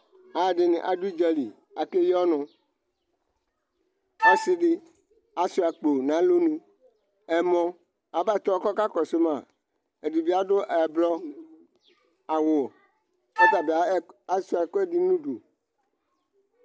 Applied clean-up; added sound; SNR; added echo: none; Wind instrument, woodwind instrument; -3 dB; none.